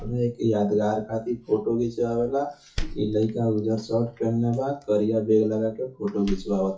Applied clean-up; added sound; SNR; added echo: classical method WPE with log-MMSE.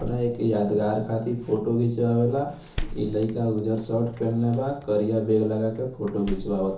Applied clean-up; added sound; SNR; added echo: none; Door; 14 dB; reverberation time 0.8 s.